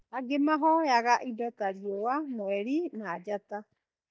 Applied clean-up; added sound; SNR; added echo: neural mask model DeepFilterNet 3.